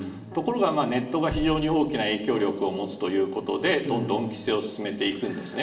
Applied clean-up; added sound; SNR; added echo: none; Bass drum; 18 dB; reverberation time 1.3 s.